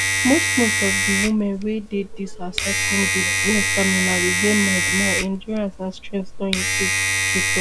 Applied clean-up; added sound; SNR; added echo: none; Domestic sounds, home sounds; -3 dB; none.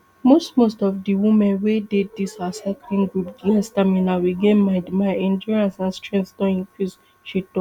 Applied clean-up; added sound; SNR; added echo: none; none; none; none.